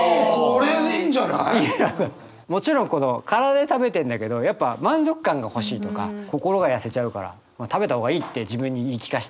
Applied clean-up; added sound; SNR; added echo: none; none; none; none.